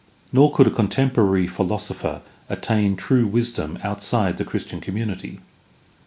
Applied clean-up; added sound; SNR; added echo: none; none; none; none.